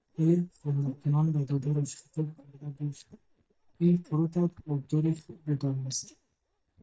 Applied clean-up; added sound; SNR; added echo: neural mask model DeepFilterNet 3.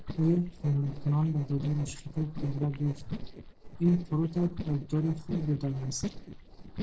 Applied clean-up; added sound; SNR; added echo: neural separator model SepFormer DNS4.